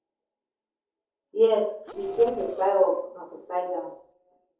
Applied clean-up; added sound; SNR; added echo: neural separator model SepFormer DNS4.